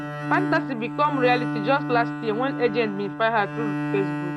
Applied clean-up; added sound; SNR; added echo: none; Bowed string instrument; 4 dB; none.